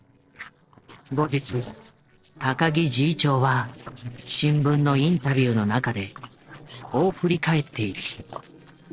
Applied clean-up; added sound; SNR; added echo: neural separator model SepFormer DNS4.